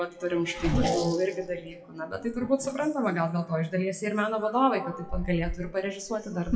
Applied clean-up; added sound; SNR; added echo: classical method WPE with log-MMSE.